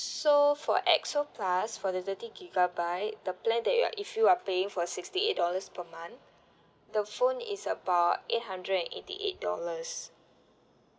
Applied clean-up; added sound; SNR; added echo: none; none; none; none.